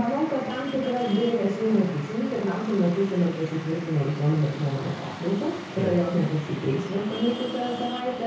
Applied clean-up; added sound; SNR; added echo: none; Traffic noise, roadway noise; 12 dB; reverberation time 0.6 s.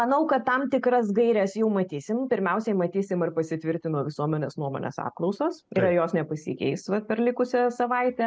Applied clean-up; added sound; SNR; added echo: none; none; none; none.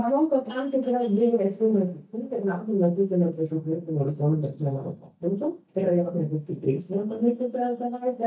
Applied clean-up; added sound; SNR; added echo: neural mask model DeepFilterNet 3.